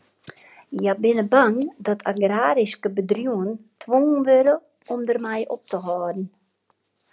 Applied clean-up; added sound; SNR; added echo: none; none; none; none.